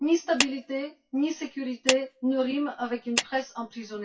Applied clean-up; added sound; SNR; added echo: classical method WPE with log-MMSE.